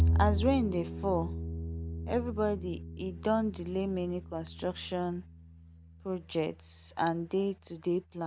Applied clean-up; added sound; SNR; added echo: none; Bowed string instrument; 3 dB; none.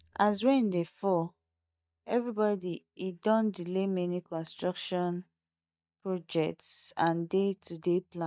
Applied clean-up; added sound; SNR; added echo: neural mask model DeepFilterNet 3.